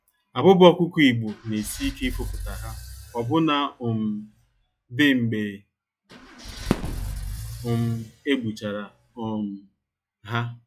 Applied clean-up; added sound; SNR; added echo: classical method log-MMSE.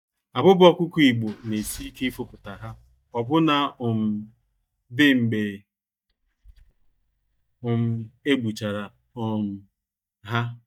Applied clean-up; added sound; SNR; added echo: neural mask model DeepFilterNet 3.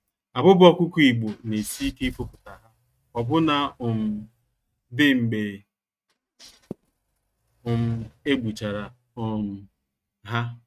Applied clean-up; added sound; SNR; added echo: neural mask model RNNoise.